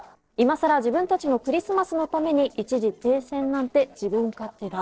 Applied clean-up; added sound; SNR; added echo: neural separator model SepFormer DNS4.